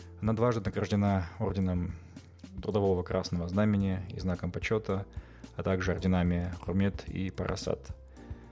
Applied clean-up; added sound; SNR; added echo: none; none; none; none.